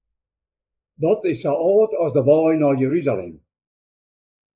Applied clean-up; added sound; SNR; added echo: neural mask model Resemble Enhance denoiser.